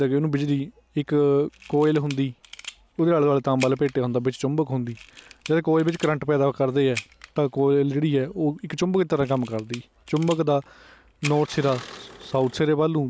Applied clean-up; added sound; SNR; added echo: none; Camera + Engine starting; 19 dB; none.